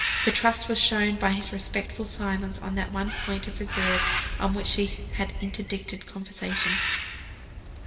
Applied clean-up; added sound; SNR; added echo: none; Bird; 3 dB; reverberation time 2.2 s.